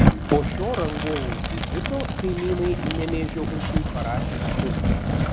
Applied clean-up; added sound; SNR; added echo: none; Fire; -4 dB; none.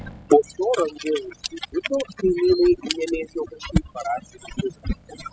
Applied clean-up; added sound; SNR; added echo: classical method spectral subtraction.